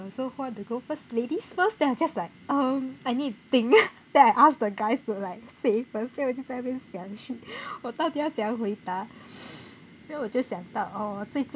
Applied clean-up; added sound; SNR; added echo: none; none; none; none.